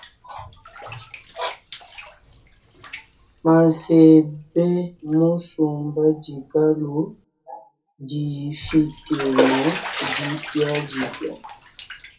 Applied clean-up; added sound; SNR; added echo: none; Bathtub (filling or washing); 10 dB; reverberation time 0.3 s.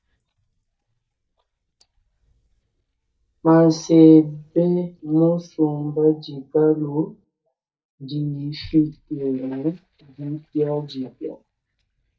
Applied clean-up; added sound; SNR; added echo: neural mask model DeepFilterNet 3.